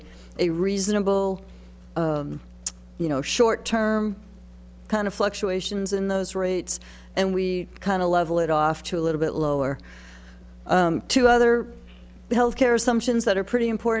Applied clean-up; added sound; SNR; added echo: none; none; none; none.